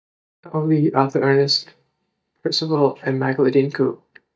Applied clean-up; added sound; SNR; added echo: neural mask model DeepFilterNet 3.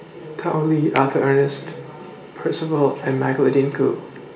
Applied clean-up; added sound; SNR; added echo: none; Finger snapping; 20 dB; reverberation time 1.2 s.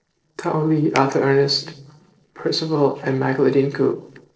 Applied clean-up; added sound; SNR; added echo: neural separator model SepFormer DNS4.